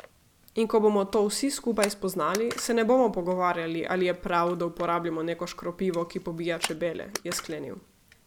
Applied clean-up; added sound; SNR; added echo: none; Camera; 16 dB; none.